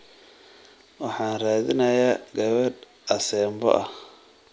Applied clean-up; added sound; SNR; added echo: none; none; none; none.